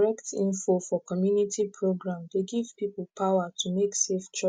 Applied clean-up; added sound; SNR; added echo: none; none; none; none.